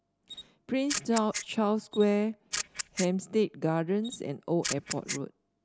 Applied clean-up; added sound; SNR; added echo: none; Camera; 9 dB; none.